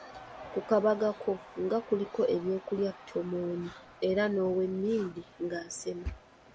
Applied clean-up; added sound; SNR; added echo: none; Crowd / Cheering; 19 dB; none.